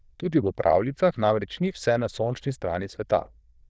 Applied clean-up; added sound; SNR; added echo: neural diffusion model UNIVERSE++.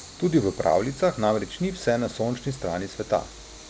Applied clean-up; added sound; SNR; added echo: none; Train; 18 dB; none.